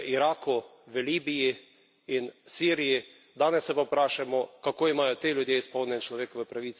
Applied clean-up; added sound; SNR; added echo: none; none; none; none.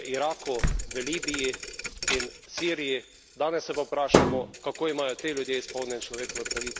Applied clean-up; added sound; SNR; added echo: none; Slam + Thump, thud; 0 dB; none.